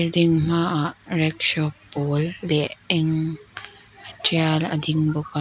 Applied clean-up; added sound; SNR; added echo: none; none; none; none.